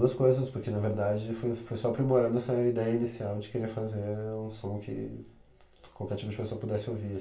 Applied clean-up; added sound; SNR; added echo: none; none; none; reverberation time 0.3 s.